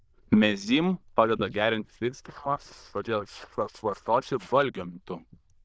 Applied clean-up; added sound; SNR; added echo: neural diffusion model UNIVERSE++.